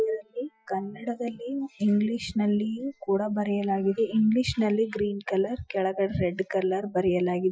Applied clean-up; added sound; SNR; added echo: classical method Wiener filter.